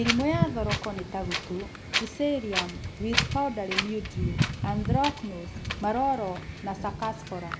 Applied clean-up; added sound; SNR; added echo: none; Wind; 1 dB; none.